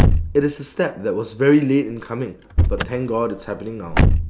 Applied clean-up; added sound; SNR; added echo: none; Slam / Car; -1 dB; none.